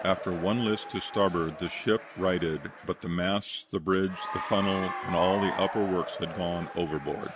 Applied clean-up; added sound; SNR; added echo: none; Applause / Cheering; 9 dB; none.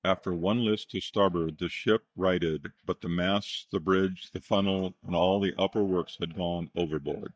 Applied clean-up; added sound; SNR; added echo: neural mask model DeepFilterNet 3.